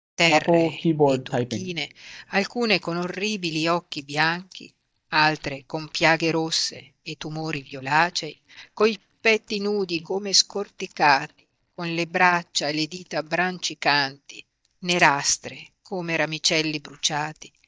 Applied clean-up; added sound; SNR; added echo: neural mask model DeepFilterNet 3.